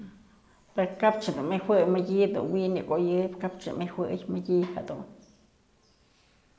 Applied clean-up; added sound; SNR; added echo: none; none; none; none.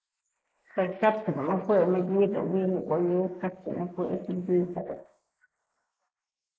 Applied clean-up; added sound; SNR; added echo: neural mask model Resemble Enhance denoiser.